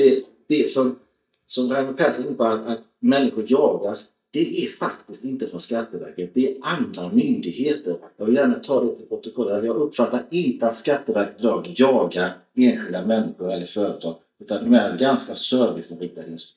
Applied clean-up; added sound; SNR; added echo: neural mask model DeepFilterNet 3.